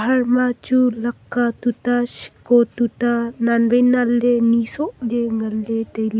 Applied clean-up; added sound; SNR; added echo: none; none; none; none.